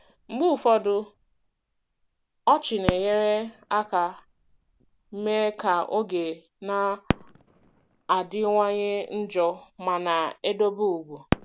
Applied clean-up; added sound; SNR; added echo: none; Fireworks; 11 dB; none.